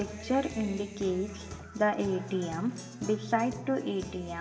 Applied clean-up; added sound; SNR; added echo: none; Guitar; 12 dB; reverberation time 0.9 s.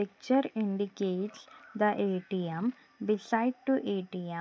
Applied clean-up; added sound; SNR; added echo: none; none; none; none.